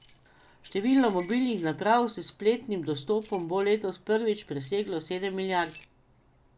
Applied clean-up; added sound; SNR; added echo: none; Keys jangling; 1 dB; none.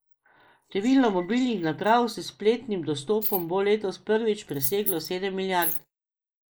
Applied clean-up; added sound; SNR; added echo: neural mask model Resemble Enhance denoiser.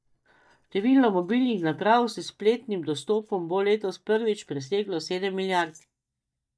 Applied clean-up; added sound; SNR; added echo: neural mask model DeepFilterNet 3.